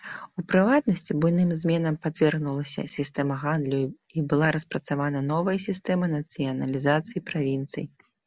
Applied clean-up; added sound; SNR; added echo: none; none; none; none.